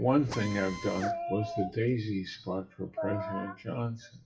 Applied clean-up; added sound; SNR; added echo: classical method WPE with log-MMSE.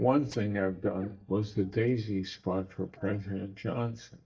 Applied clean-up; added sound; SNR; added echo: neural mask model DeepFilterNet 3.